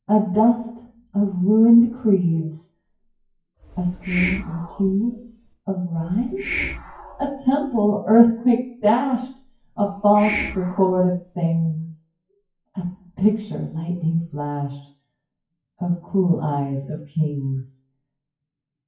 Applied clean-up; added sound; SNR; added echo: classical method WPE with log-MMSE.